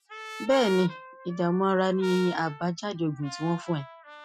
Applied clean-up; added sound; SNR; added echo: classical method Wiener filter.